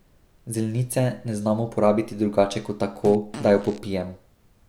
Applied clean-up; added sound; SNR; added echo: none; Fart; 16 dB; none.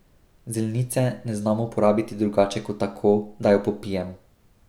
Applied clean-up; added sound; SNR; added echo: none; none; none; none.